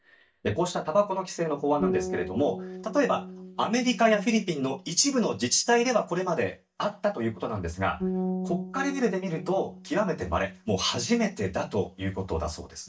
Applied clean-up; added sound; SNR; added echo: neural mask model DeepFilterNet 3.